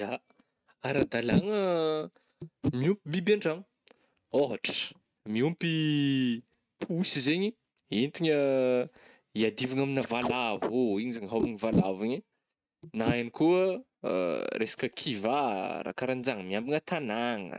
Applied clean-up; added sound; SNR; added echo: neural mask model RNNoise.